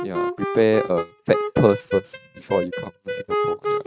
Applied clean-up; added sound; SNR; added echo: neural mask model RNNoise.